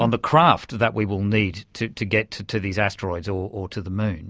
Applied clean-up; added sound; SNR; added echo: none; none; none; none.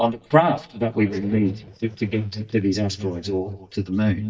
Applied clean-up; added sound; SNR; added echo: neural mask model DeepFilterNet 3.